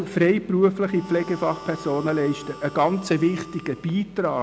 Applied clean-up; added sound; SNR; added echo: none; Harmonica; 18 dB; none.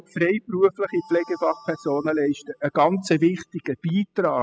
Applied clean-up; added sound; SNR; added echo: classical method spectral subtraction.